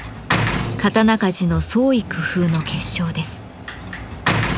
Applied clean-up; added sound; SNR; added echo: none; Sliding door / Slam; 5 dB; none.